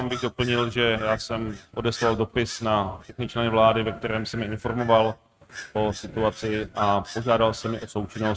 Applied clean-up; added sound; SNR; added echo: neural mask model RNNoise.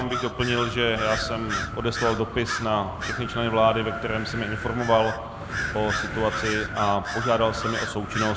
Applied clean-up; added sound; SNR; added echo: none; Wind + Bird vocalization, bird call, bird song; 5 dB; none.